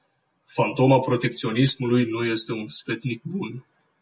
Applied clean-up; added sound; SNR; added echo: none; none; none; none.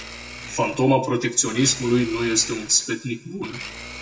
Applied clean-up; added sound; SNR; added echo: none; Domestic sounds, home sounds; 15 dB; reverberation time 0.7 s.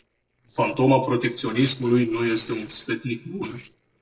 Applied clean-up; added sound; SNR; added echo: neural separator model SepFormer DNS4.